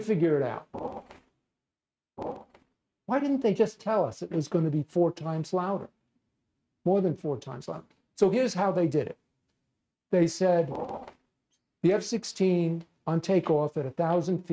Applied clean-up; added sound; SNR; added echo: neural mask model RNNoise.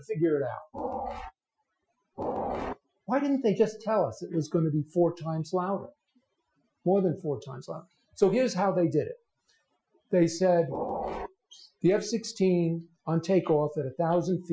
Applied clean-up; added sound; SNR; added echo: classical method Wiener filter.